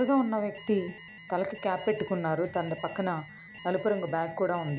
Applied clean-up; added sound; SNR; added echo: none; Alarm; 17 dB; none.